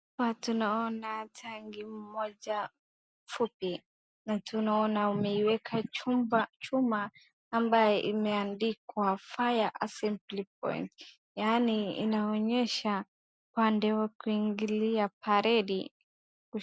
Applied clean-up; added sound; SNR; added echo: none; none; none; none.